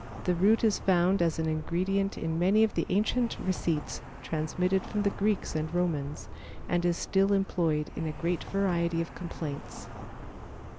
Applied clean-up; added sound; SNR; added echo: none; Traffic noise, roadway noise; 12 dB; none.